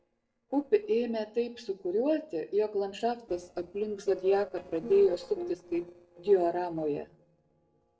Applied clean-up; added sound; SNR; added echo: neural separator model SepFormer DNS4.